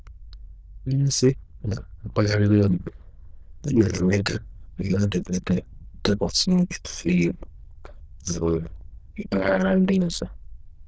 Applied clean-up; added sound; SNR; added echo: neural diffusion model UNIVERSE++.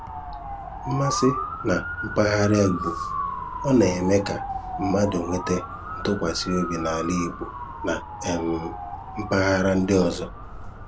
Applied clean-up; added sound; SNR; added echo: none; Motor vehicle (road) / Siren; 8 dB; none.